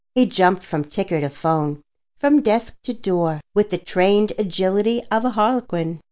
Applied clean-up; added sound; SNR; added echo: none; none; none; none.